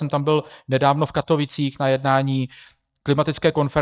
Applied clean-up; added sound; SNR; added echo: neural mask model DeepFilterNet 3.